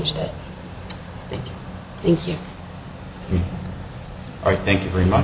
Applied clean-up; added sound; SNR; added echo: none; Truck; 15 dB; none.